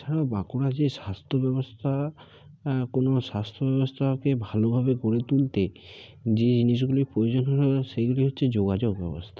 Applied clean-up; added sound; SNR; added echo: none; none; none; none.